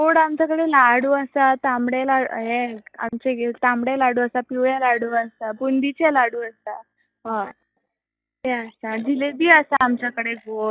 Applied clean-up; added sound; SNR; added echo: neural mask model DeepFilterNet 3.